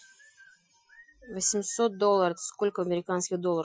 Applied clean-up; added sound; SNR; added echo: classical method Wiener filter.